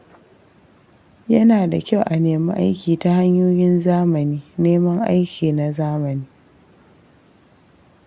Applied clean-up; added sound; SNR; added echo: none; none; none; none.